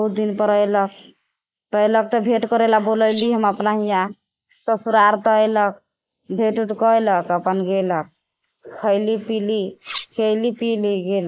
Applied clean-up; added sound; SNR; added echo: neural mask model Resemble Enhance denoiser.